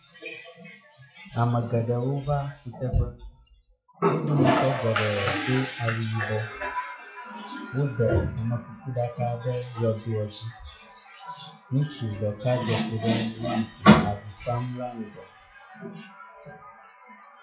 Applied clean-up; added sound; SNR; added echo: classical method WPE with log-MMSE.